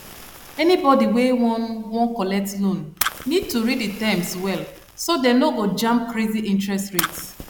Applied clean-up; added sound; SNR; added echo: none; Fire; 13 dB; none.